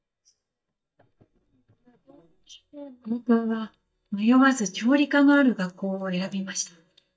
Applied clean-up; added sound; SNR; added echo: neural mask model DeepFilterNet 3.